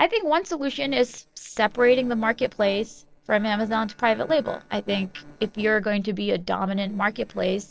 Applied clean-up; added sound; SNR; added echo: neural separator model SepFormer DNS4.